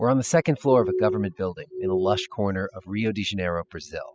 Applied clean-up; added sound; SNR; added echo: classical method spectral subtraction.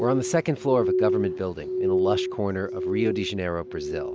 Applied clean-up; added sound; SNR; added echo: none; Glass; 1 dB; none.